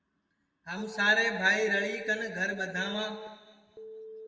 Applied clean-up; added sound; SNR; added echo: none; Telephone; 15 dB; reverberation time 1.6 s.